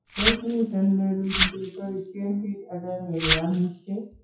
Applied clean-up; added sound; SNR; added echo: classical method WPE with log-MMSE.